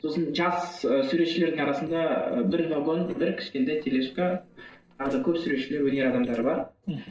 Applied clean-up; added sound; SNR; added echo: neural separator model SepFormer DNS4.